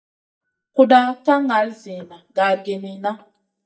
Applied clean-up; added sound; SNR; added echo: neural mask model DeepFilterNet 3.